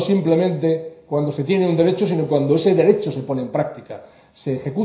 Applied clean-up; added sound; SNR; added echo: none; none; none; reverberation time 0.5 s.